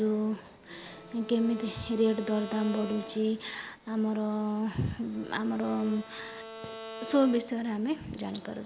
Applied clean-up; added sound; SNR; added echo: none; Bowed string instrument; 14 dB; none.